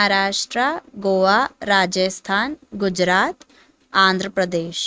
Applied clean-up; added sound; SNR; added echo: neural mask model RNNoise.